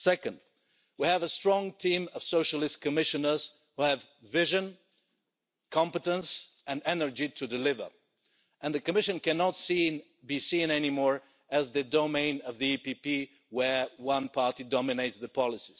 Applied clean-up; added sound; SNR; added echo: none; none; none; none.